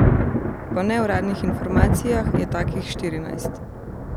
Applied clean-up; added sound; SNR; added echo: none; Thunder; -4 dB; none.